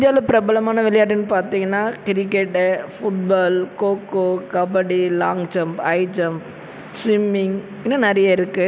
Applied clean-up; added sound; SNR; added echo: none; none; none; none.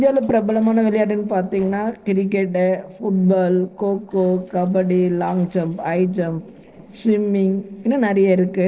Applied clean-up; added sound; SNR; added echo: neural separator model SepFormer DNS4.